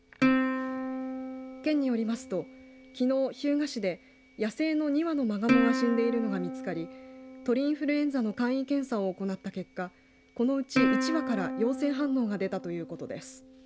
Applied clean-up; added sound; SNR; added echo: none; Plucked string instrument; 3 dB; none.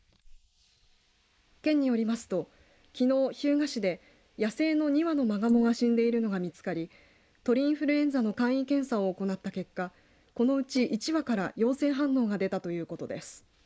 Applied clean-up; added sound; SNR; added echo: neural mask model Resemble Enhance denoiser.